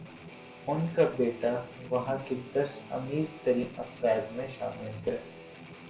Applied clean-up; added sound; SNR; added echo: none; Guitar; 16 dB; reverberation time 0.4 s.